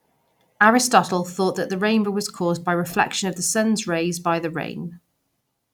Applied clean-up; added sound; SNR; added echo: none; none; none; none.